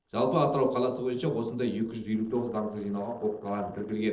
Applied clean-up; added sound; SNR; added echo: neural separator model SepFormer DNS4.